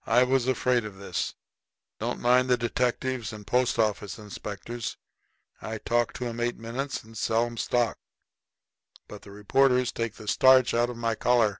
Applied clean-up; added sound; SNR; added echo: none; none; none; none.